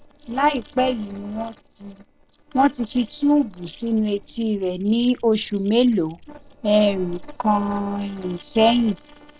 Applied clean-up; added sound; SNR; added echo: neural separator model SepFormer DNS4.